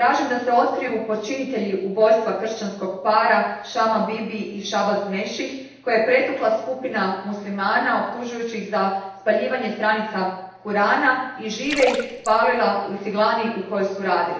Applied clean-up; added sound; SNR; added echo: neural separator model SepFormer DNS4.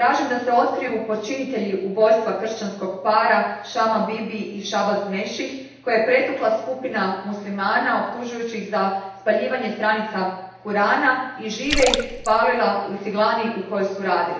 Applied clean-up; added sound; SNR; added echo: none; Splash, splatter; 4 dB; reverberation time 0.9 s.